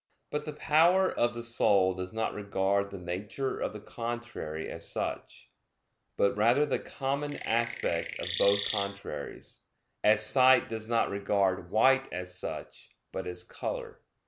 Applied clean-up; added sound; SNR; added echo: none; Chirp, tweet; 6 dB; none.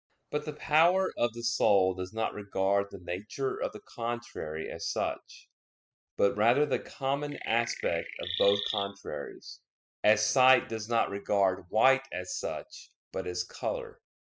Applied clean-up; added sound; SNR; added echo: classical method spectral subtraction.